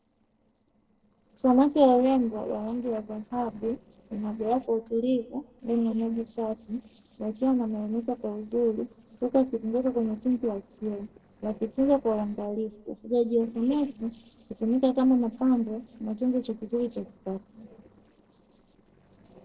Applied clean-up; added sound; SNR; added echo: neural separator model SepFormer DNS4.